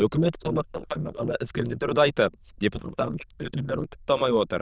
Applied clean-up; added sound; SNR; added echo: neural diffusion model UNIVERSE++.